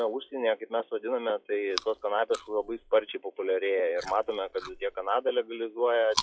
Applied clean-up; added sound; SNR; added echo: classical method log-MMSE.